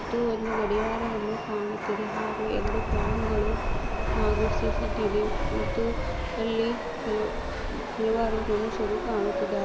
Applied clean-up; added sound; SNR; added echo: none; Wind + Chatter / Subway, metro, underground; -1 dB; none.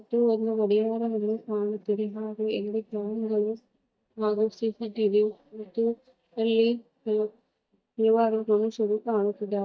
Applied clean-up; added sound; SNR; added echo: neural mask model DeepFilterNet 3.